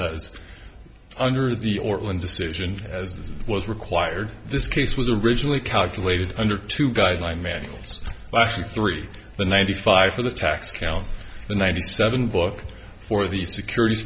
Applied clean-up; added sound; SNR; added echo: none; none; none; none.